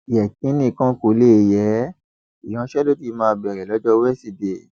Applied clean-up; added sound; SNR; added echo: none; none; none; none.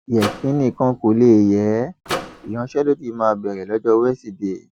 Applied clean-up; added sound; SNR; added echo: none; Microwave oven; 12 dB; none.